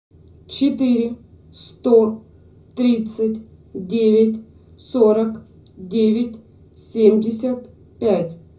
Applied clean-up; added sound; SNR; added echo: none; none; none; reverberation time 0.4 s.